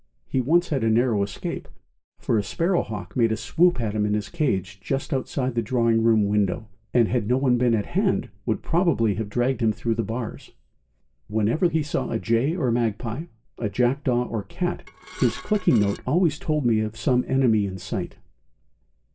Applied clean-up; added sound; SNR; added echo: none; Dishes, pots, and pans / Glass; 18 dB; reverberation time 0.2 s.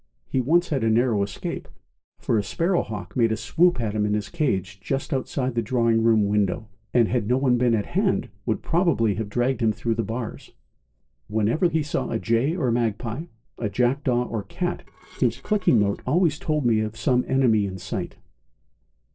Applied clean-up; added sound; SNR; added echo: neural separator model SepFormer DNS4.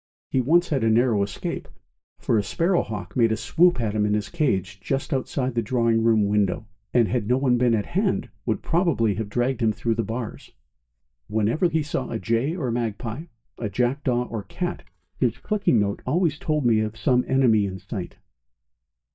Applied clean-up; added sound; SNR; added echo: neural mask model DeepFilterNet 3.